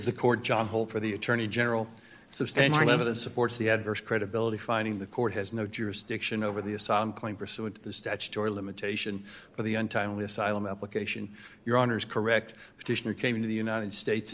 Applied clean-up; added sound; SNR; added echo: none; none; none; none.